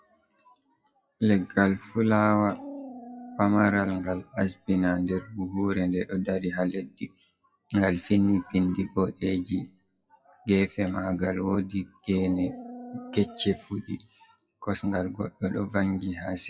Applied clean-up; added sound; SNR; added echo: classical method WPE with log-MMSE.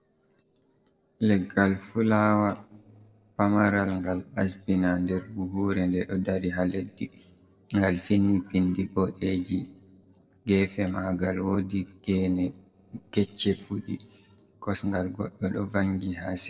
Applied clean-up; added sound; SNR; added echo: neural separator model SepFormer DNS4.